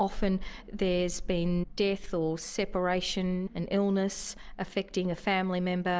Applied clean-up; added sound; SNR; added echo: none; none; none; none.